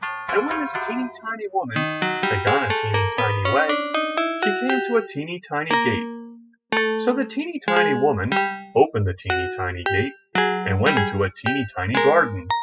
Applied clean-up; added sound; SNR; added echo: classical method spectral subtraction.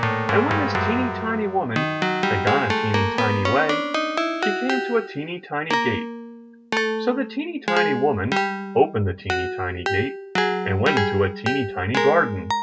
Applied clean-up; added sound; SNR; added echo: none; Keyboard (musical); 0 dB; none.